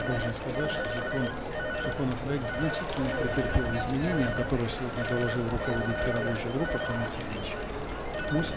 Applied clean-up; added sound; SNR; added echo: none; Telephone; 0 dB; none.